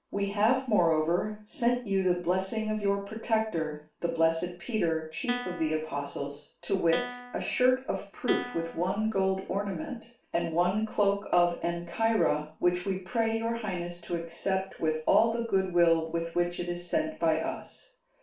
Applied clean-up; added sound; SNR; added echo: none; Guitar; 11 dB; reverberation time 0.3 s.